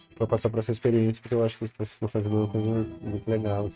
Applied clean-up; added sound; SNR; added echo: neural mask model RNNoise.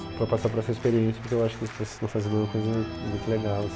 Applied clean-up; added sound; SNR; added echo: none; Organ; 11 dB; none.